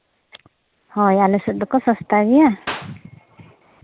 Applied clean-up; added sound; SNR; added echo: none; Clapping; 11 dB; none.